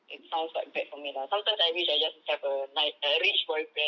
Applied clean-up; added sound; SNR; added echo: none; none; none; none.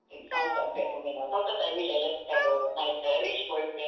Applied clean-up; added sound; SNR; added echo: neural separator model SepFormer DNS4.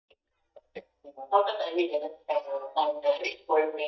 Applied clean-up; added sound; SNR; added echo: neural mask model DeepFilterNet 3.